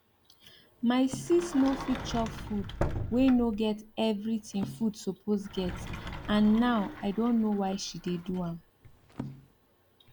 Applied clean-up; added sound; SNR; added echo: none; Sliding door + Percussion; 11 dB; none.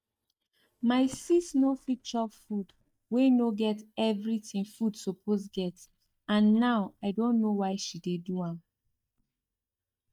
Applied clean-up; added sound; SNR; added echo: neural mask model DeepFilterNet 3.